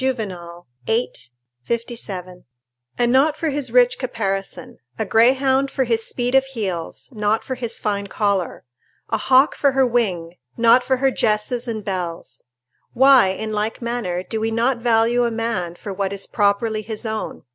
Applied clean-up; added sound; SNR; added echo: none; none; none; none.